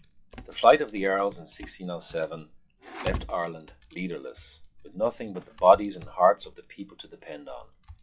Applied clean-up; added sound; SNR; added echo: classical method log-MMSE.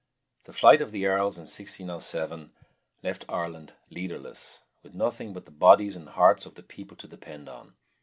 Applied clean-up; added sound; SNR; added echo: none; none; none; none.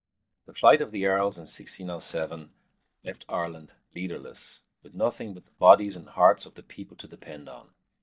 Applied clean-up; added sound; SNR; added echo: neural mask model DeepFilterNet 3.